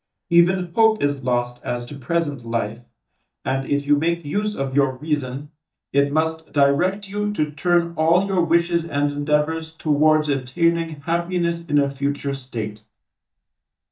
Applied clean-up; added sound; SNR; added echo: neural mask model DeepFilterNet 3.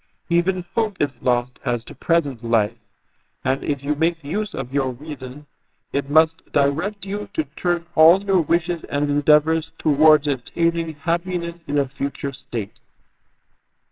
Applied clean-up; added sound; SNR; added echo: neural separator model SepFormer WHAMR!.